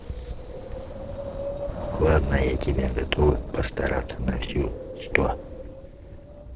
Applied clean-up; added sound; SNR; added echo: neural separator model SepFormer DNS4.